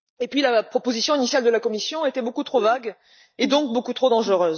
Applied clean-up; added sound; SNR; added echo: neural mask model DeepFilterNet 3.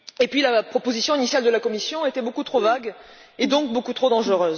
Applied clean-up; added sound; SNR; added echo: none; Keyboard (musical); 15 dB; none.